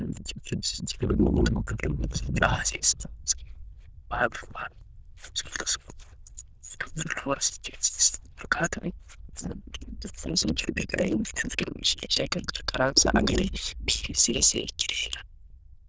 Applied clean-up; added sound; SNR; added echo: neural diffusion model UNIVERSE++.